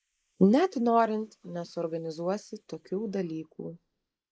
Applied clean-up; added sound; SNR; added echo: neural mask model Resemble Enhance denoiser.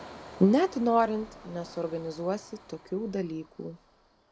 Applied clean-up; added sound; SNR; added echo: none; Engine; 20 dB; none.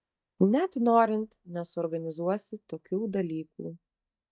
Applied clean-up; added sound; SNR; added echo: neural mask model DeepFilterNet 3.